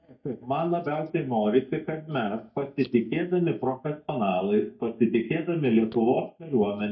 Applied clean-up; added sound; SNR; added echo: neural mask model DeepFilterNet 3.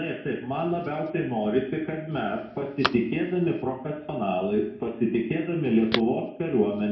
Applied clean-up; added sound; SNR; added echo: none; Telephone; 14 dB; reverberation time 0.6 s.